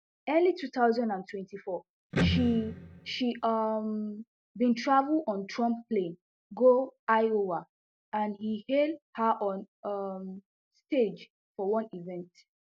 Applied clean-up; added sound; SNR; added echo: none; Electric guitar; 2 dB; none.